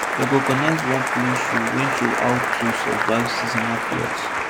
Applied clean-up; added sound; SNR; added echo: none; Applause; -2 dB; none.